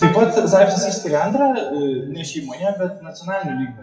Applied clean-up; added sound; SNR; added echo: classical method WPE with log-MMSE.